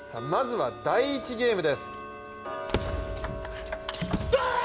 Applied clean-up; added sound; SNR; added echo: none; Tick-tock; 9 dB; none.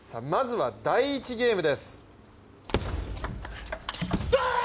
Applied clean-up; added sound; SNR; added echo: none; none; none; none.